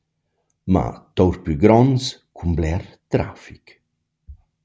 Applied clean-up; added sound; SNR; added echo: none; none; none; none.